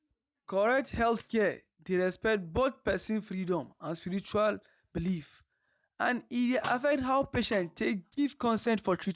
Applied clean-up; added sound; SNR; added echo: neural mask model DeepFilterNet 3.